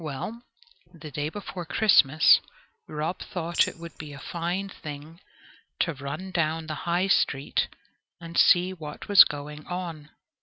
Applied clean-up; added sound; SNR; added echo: none; Tambourine; 14 dB; none.